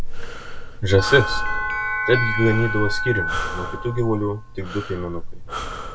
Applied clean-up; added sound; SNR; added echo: none; Bell + Breathing; 1 dB; none.